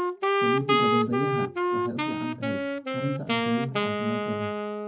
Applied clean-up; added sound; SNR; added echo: none; Wind instrument, woodwind instrument; -5 dB; reverberation time 0.4 s.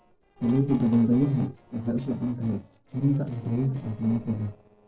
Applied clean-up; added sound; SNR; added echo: neural separator model SepFormer DNS4.